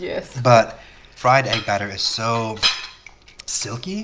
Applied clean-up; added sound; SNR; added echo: none; none; none; none.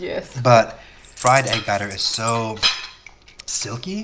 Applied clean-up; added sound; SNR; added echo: none; Coin (dropping); 13 dB; none.